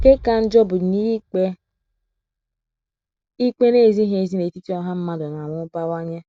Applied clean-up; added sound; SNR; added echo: none; Bass drum; 18 dB; none.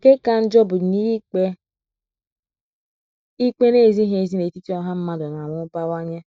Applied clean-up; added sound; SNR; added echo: neural mask model DeepFilterNet 3.